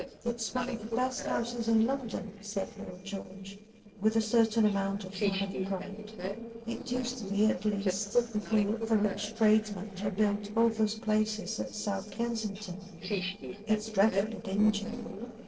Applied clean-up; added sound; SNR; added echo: neural separator model SepFormer DNS4.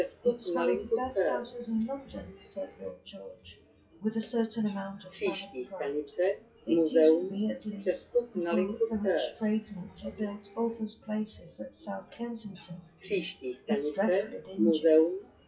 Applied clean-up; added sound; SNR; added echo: classical method WPE with log-MMSE.